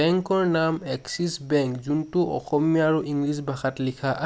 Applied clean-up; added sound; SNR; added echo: none; none; none; none.